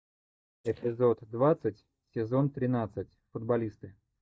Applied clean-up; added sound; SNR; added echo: neural mask model DeepFilterNet 3.